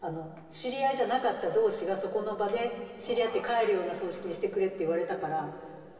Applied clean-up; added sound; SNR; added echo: none; none; none; reverberation time 2.7 s.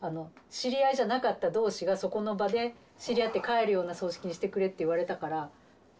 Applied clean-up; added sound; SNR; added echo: none; none; none; none.